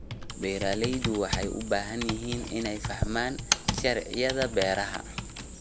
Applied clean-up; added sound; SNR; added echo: none; Computer keyboard; 3 dB; none.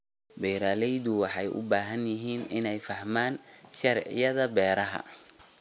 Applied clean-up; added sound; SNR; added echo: none; none; none; none.